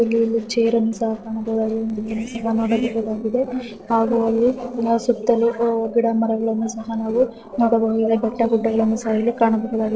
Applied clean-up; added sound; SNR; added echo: neural separator model SepFormer DNS4.